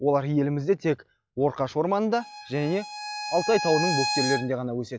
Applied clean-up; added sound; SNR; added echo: classical method log-MMSE.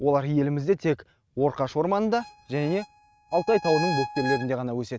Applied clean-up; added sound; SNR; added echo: neural mask model RNNoise.